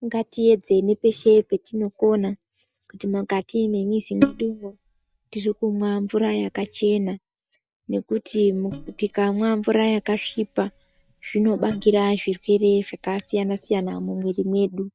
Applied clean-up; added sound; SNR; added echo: neural mask model DeepFilterNet 3.